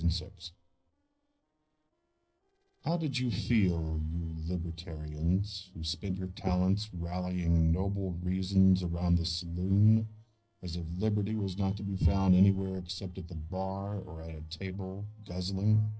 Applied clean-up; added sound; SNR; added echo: neural separator model SepFormer DNS4.